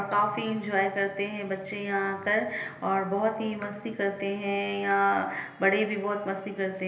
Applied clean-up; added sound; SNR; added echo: none; none; none; reverberation time 1.4 s.